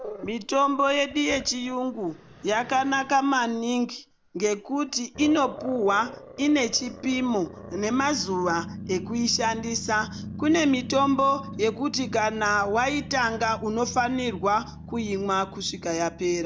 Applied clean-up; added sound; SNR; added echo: none; Growling; 15 dB; none.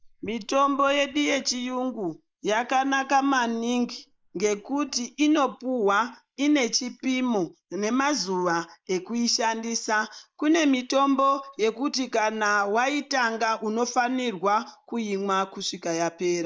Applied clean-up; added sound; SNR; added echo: neural mask model Resemble Enhance denoiser.